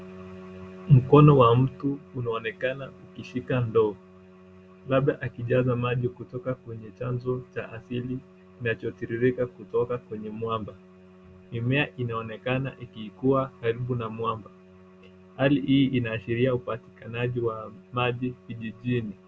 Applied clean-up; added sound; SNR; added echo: none; none; none; none.